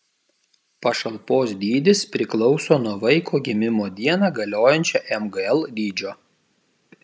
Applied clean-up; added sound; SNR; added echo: none; none; none; none.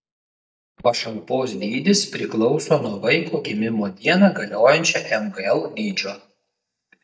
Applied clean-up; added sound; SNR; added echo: neural mask model DeepFilterNet 3.